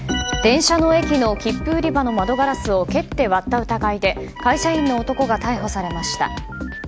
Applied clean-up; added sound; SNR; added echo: none; Wind instrument, woodwind instrument; 17 dB; none.